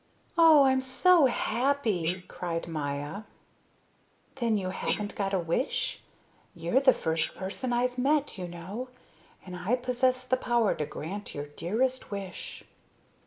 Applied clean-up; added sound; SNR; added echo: neural mask model Resemble Enhance denoiser.